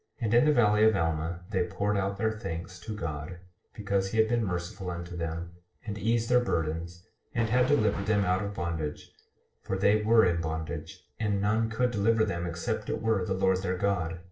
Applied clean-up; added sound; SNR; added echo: neural separator model SepFormer DNS4.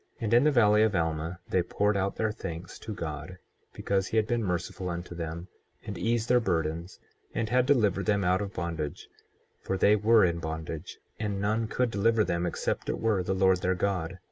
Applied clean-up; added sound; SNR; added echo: none; none; none; none.